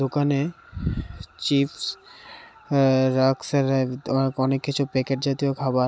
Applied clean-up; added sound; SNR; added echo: none; none; none; none.